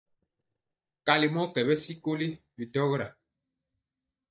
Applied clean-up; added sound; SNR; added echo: neural mask model DeepFilterNet 3.